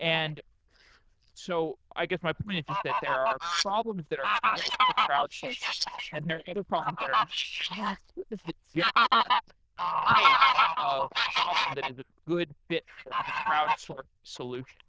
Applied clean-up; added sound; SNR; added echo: neural diffusion model UNIVERSE++.